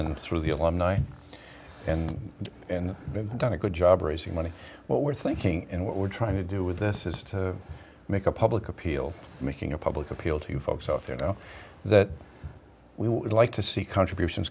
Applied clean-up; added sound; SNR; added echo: none; Fireworks; 20 dB; none.